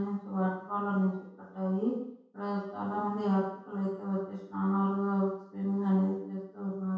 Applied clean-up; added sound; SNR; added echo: none; none; none; reverberation time 0.6 s.